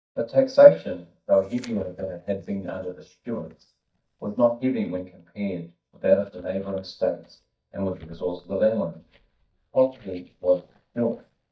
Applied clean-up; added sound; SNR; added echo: neural mask model DeepFilterNet 3.